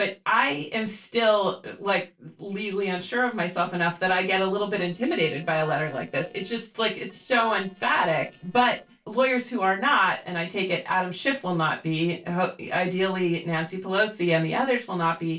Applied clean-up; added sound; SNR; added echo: neural separator model SepFormer DNS4.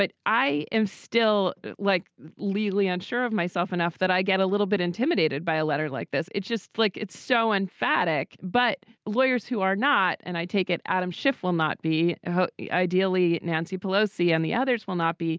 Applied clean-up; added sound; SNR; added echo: none; none; none; none.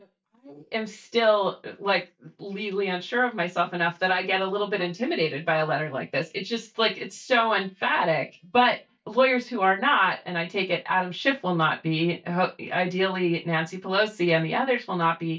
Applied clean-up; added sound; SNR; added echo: neural mask model DeepFilterNet 3.